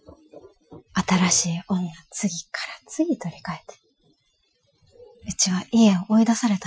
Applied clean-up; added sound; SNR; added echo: classical method Wiener filter.